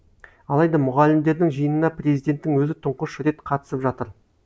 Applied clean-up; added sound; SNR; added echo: none; none; none; none.